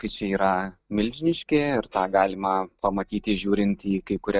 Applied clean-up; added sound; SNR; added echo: neural mask model DeepFilterNet 3.